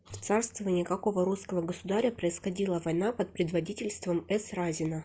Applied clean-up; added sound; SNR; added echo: none; none; none; none.